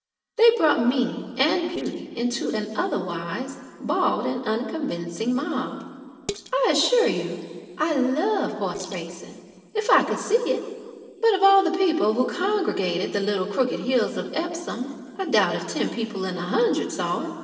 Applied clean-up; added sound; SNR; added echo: neural separator model SepFormer DNS4.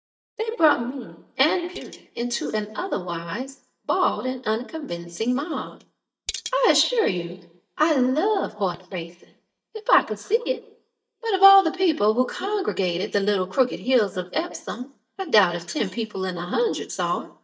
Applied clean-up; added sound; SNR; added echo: neural mask model DeepFilterNet 3.